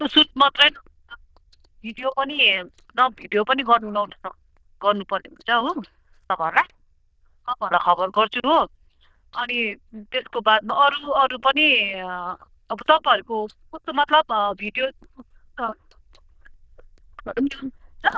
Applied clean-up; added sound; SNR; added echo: neural diffusion model UNIVERSE++.